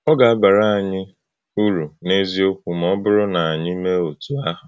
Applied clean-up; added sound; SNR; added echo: none; none; none; none.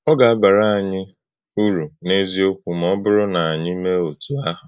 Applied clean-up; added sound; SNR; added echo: neural mask model Resemble Enhance denoiser.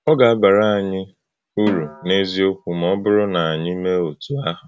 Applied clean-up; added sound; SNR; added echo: none; Snare drum; 16 dB; none.